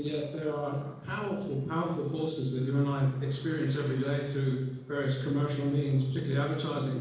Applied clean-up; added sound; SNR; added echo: neural separator model SepFormer DNS4.